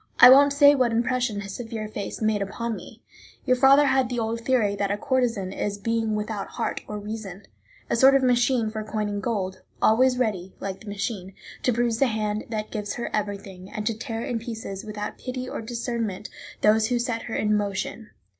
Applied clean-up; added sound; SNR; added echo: none; none; none; none.